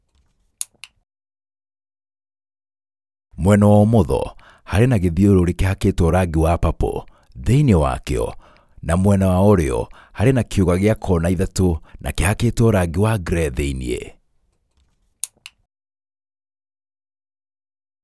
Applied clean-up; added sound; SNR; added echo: none; none; none; none.